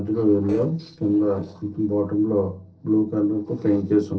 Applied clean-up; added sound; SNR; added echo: neural separator model SepFormer DNS4.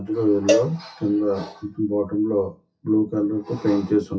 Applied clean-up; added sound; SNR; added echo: classical method WPE with log-MMSE.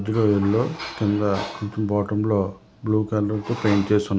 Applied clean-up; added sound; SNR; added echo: none; none; none; none.